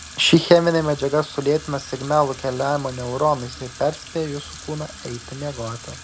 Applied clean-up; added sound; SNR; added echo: none; Sink (filling or washing) / Water tap, faucet; 17 dB; none.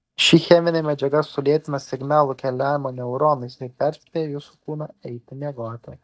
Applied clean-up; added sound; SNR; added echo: neural mask model DeepFilterNet 3.